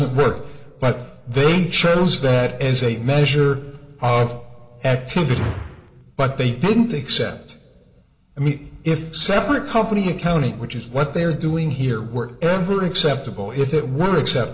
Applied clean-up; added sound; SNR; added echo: none; Whoosh, swoosh, swish; 11 dB; reverberation time 0.9 s.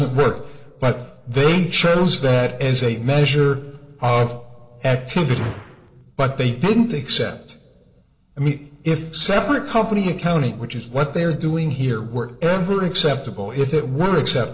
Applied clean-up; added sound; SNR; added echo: neural separator model SepFormer DNS4.